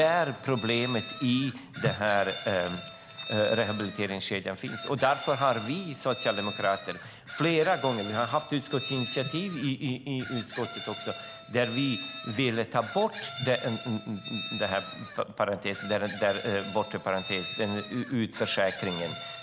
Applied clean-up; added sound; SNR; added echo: none; Chicken, rooster; 10 dB; none.